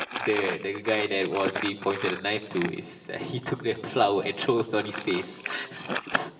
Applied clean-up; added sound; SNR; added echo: none; Crumpling, crinkling; 8 dB; reverberation time 2.3 s.